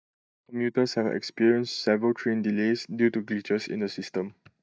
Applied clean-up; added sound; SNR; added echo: neural mask model DeepFilterNet 3.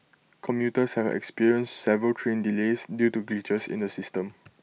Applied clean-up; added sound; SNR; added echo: none; none; none; none.